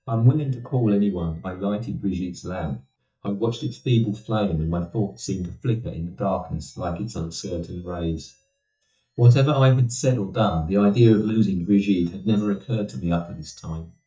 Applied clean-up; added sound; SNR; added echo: neural mask model DeepFilterNet 3.